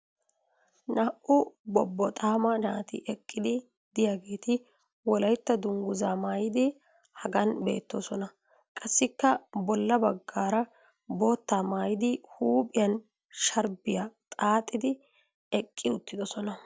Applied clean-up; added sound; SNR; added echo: none; none; none; none.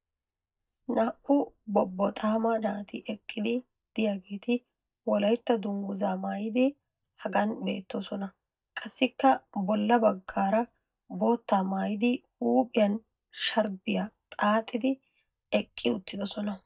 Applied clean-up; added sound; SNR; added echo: neural mask model DeepFilterNet 3.